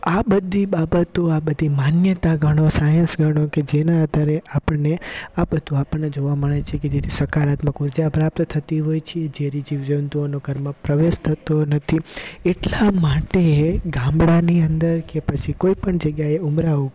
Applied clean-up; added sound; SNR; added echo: none; none; none; none.